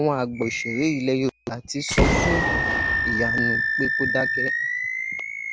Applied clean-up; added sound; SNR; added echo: none; Boom + Animal; -3 dB; none.